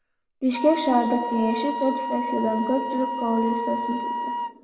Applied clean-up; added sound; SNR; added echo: none; Wind instrument, woodwind instrument; 4 dB; reverberation time 1.8 s.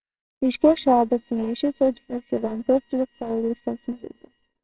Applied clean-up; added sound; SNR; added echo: neural separator model SepFormer WHAMR!.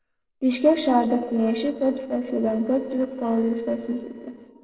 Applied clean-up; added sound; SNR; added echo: neural separator model SepFormer DNS4.